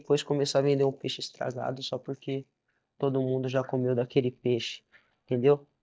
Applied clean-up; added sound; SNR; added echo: neural mask model DeepFilterNet 3.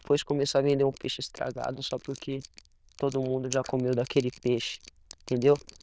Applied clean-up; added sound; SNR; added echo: neural diffusion model UNIVERSE++.